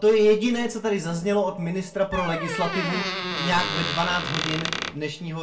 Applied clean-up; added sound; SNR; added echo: none; Squeak; 5 dB; reverberation time 0.2 s.